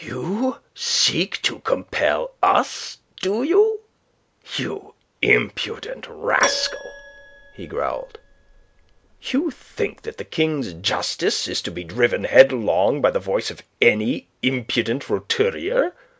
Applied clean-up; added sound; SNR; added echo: none; Keyboard (musical); 12 dB; none.